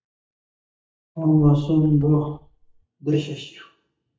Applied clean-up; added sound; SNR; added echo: neural mask model DeepFilterNet 3.